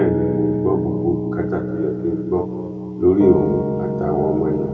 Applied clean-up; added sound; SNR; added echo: none; Piano; 2 dB; reverberation time 1.9 s.